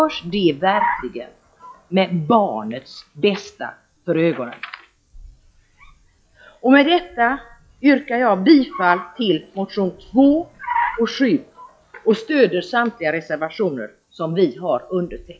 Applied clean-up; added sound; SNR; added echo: classical method log-MMSE.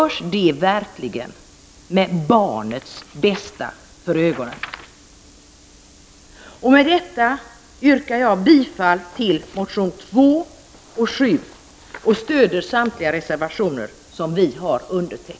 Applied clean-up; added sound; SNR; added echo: none; none; none; none.